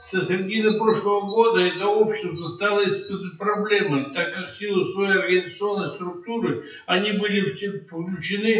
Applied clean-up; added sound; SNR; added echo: classical method WPE with log-MMSE.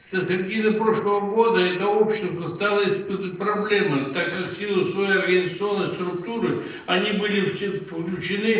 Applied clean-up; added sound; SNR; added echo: neural separator model SepFormer DNS4.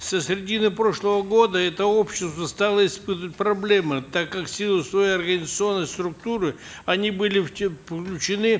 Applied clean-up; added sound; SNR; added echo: none; none; none; none.